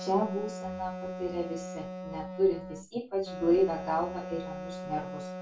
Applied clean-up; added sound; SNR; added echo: none; Wind instrument, woodwind instrument; 8 dB; reverberation time 0.2 s.